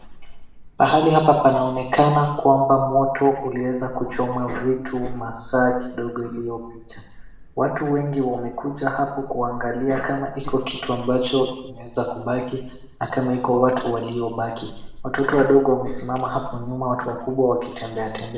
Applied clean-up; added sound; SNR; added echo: none; Cough; 14 dB; reverberation time 0.8 s.